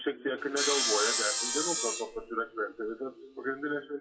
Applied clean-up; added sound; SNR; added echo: classical method WPE with log-MMSE.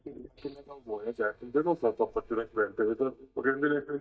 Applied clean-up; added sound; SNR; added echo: neural mask model DeepFilterNet 3.